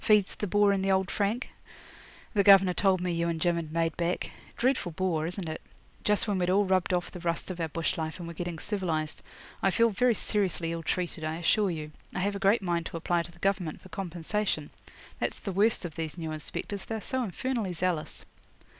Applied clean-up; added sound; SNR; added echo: none; none; none; none.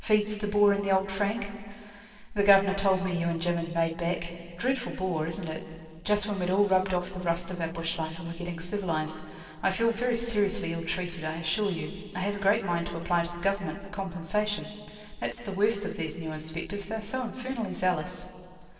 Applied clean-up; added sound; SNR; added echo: neural separator model SepFormer DNS4.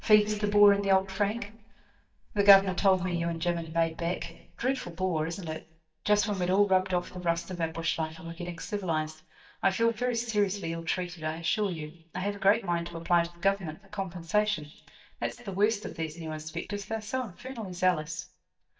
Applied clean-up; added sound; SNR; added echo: neural mask model DeepFilterNet 3.